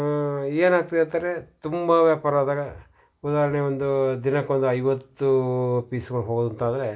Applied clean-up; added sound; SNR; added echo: none; none; none; none.